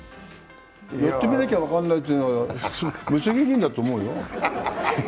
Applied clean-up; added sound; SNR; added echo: none; none; none; none.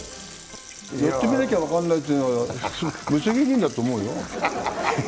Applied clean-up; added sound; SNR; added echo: none; Water tap, faucet; 19 dB; none.